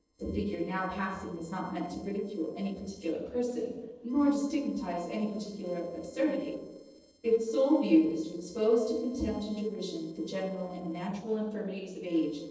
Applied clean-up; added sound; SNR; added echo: neural separator model SepFormer DNS4.